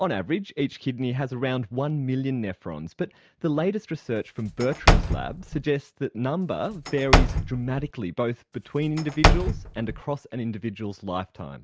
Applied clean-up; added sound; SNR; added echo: none; Slam / Wood; -3 dB; none.